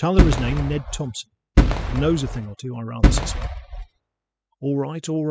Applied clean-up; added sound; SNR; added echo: classical method spectral subtraction.